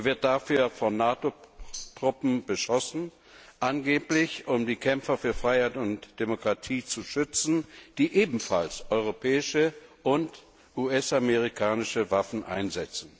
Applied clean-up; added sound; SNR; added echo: none; Tambourine; 14 dB; none.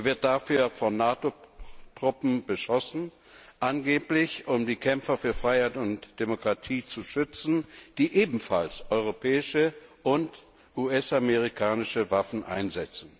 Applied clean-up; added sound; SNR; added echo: none; none; none; none.